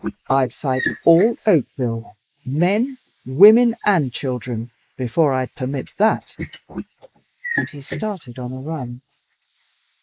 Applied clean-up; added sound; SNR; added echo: neural mask model Resemble Enhance denoiser.